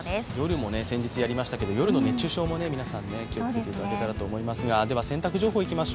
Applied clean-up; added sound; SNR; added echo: none; none; none; none.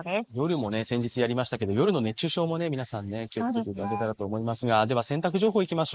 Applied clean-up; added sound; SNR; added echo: neural mask model Resemble Enhance denoiser.